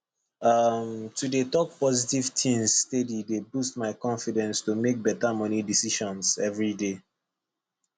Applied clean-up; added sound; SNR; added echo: none; none; none; none.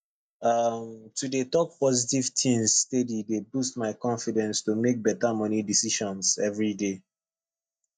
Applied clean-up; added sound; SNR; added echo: neural mask model DeepFilterNet 3.